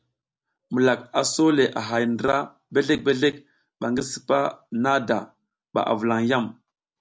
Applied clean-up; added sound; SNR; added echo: none; none; none; none.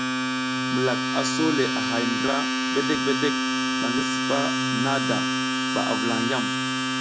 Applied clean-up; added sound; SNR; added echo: none; Domestic sounds, home sounds; -4 dB; none.